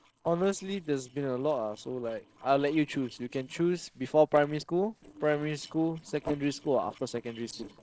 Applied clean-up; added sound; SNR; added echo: neural separator model SepFormer DNS4.